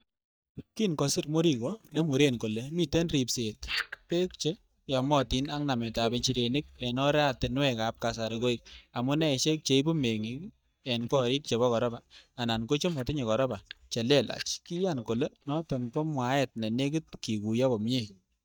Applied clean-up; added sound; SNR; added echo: neural mask model DeepFilterNet 3.